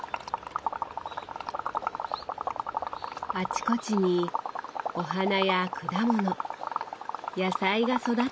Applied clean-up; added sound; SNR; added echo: none; Liquid; 3 dB; none.